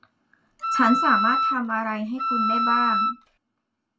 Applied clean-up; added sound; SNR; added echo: none; Wind instrument, woodwind instrument; -3 dB; reverberation time 0.2 s.